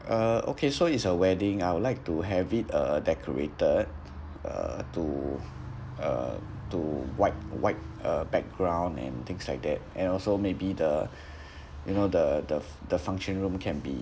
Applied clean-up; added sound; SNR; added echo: none; none; none; none.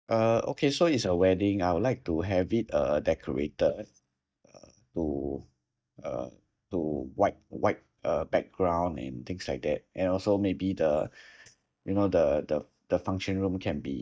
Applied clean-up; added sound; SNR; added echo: neural mask model DeepFilterNet 3.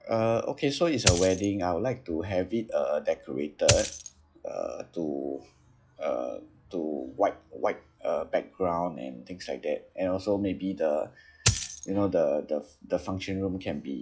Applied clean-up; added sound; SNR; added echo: classical method log-MMSE.